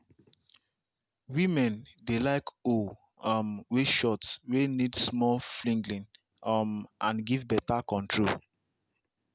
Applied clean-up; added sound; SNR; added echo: none; none; none; none.